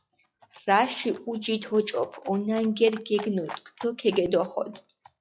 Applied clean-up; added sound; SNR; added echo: classical method log-MMSE.